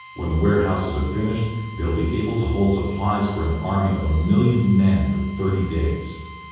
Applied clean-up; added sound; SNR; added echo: none; Drill; 20 dB; reverberation time 1.3 s.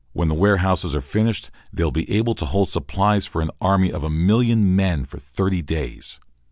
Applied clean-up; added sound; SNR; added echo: none; none; none; none.